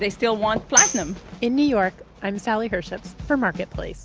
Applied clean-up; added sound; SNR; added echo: none; Tambourine; 1 dB; none.